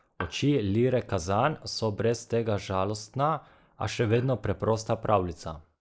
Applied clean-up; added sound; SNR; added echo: neural mask model Resemble Enhance denoiser.